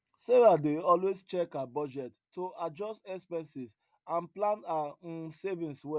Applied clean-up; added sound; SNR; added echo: none; none; none; none.